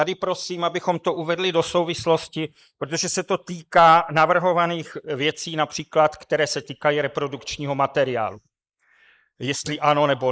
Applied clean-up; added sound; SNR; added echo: neural mask model Resemble Enhance denoiser.